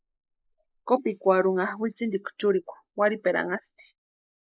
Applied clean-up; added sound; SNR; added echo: neural mask model Resemble Enhance denoiser.